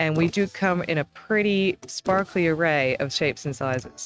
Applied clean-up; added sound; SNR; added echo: neural mask model RNNoise.